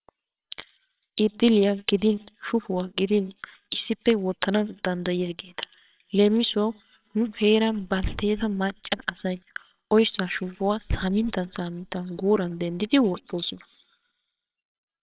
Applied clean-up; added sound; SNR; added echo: neural separator model SepFormer WHAMR!.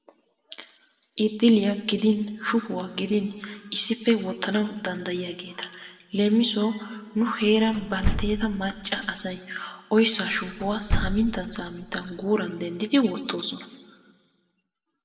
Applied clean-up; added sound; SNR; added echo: none; Slam; 4 dB; reverberation time 1.3 s.